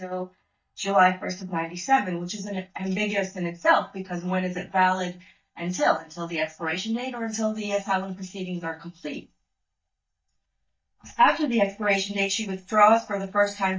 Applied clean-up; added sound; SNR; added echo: neural mask model DeepFilterNet 3.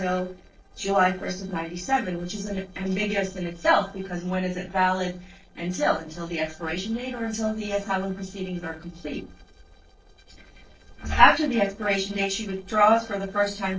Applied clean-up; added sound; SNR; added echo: neural separator model SepFormer DNS4.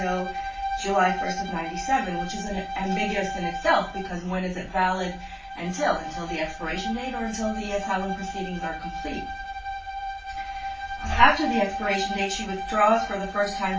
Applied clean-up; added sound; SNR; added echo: none; Bowed string instrument; 6 dB; reverberation time 0.2 s.